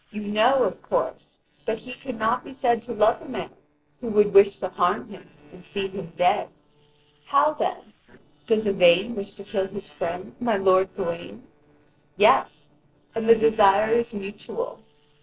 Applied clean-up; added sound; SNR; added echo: neural separator model SepFormer DNS4.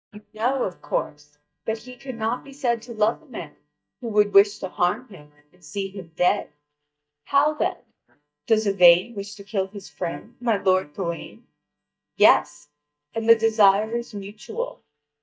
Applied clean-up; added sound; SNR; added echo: neural mask model DeepFilterNet 3.